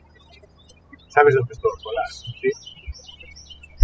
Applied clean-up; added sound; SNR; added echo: classical method spectral subtraction.